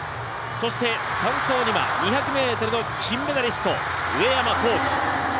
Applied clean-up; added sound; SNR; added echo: none; none; none; none.